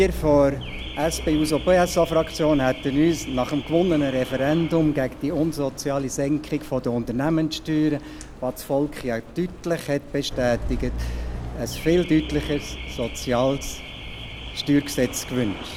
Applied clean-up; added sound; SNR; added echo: none; Alarm / Car; 11 dB; none.